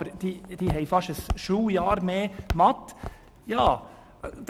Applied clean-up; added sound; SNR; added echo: none; Walk, footsteps; 10 dB; none.